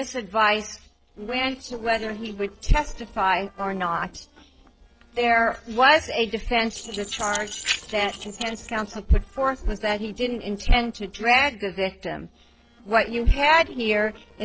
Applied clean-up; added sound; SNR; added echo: neural separator model SepFormer DNS4.